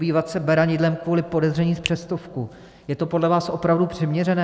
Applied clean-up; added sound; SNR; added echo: none; Finger snapping; 13 dB; none.